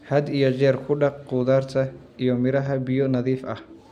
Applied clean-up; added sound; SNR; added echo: none; none; none; none.